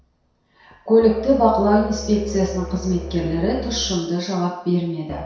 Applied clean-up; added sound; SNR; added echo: none; Musical instrument; 13 dB; reverberation time 0.7 s.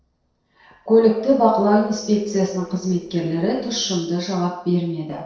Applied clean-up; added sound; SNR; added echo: neural separator model SepFormer DNS4.